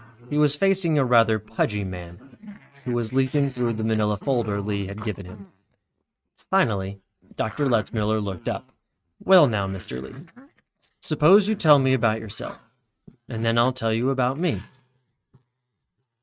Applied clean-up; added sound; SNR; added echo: neural mask model RNNoise.